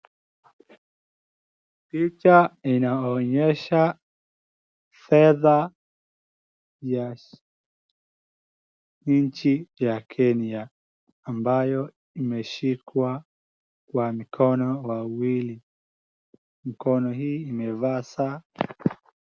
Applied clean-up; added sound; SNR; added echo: none; none; none; none.